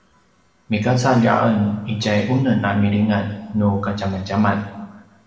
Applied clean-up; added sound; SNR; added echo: none; none; none; reverberation time 1.1 s.